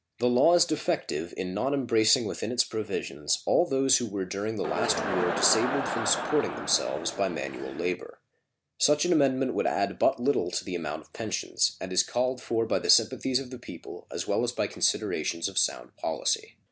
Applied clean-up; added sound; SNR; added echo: none; Crowd; 4 dB; none.